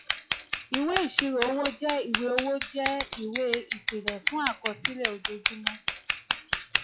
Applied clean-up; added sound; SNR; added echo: classical method log-MMSE.